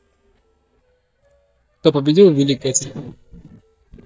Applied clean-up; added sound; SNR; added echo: neural mask model DeepFilterNet 3.